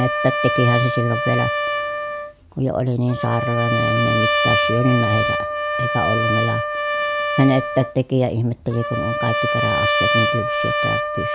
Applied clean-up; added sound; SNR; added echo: none; Trumpet; 0 dB; none.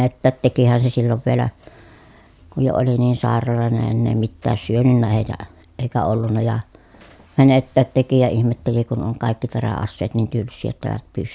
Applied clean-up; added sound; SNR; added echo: none; none; none; none.